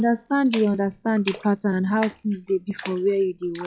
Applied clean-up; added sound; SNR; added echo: classical method log-MMSE.